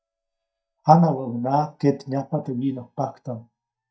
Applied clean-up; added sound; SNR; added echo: neural mask model DeepFilterNet 3.